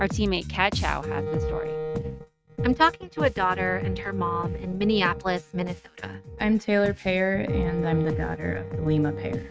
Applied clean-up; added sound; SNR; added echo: neural mask model RNNoise.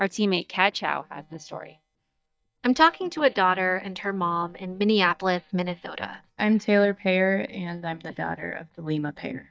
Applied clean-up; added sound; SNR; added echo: neural mask model DeepFilterNet 3.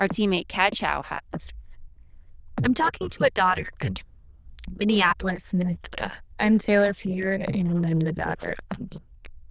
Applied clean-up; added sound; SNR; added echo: neural diffusion model UNIVERSE++.